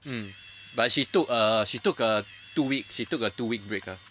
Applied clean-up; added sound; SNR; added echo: none; Camera; 17 dB; none.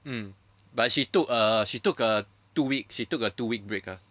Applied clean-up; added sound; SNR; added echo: none; none; none; none.